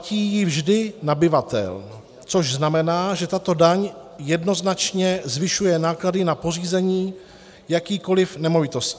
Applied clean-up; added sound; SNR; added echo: none; none; none; none.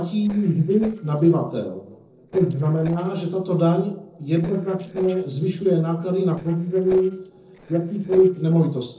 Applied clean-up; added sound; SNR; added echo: neural separator model SepFormer DNS4.